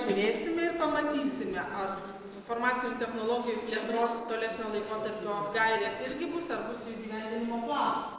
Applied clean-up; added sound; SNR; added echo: neural mask model Resemble Enhance denoiser.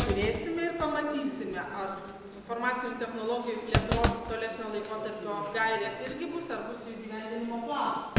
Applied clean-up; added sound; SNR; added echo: none; Thump, thud; 4 dB; none.